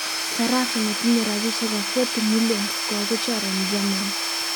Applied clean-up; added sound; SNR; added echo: none; Tools / Domestic sounds, home sounds; 1 dB; none.